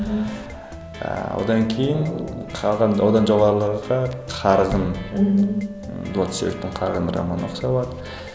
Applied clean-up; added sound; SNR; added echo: none; none; none; none.